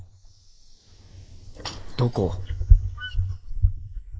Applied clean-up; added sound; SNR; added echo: neural mask model Resemble Enhance denoiser.